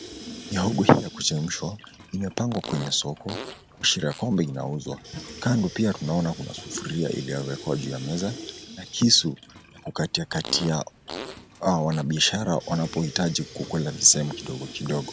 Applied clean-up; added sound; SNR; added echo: none; Sink (filling or washing) / Water tap, faucet + Fart; 14 dB; none.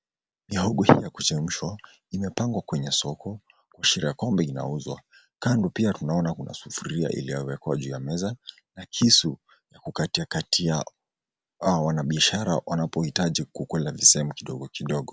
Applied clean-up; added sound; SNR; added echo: none; none; none; none.